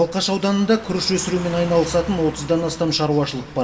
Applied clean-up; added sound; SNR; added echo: none; Car passing by / Truck; 16 dB; reverberation time 1.4 s.